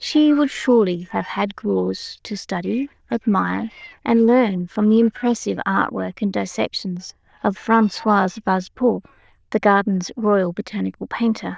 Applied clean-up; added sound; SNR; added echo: neural diffusion model UNIVERSE++.